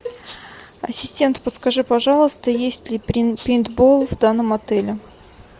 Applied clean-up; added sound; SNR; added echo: none; Cowbell + Rattle (instrument); 20 dB; none.